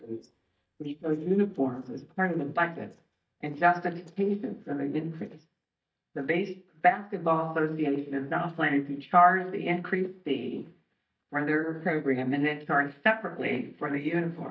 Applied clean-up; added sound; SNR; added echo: neural mask model DeepFilterNet 3.